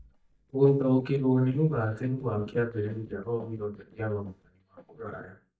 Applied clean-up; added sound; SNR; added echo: neural mask model DeepFilterNet 3.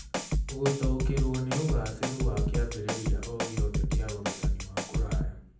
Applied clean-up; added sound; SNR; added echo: none; Drum kit; -5 dB; reverberation time 0.6 s.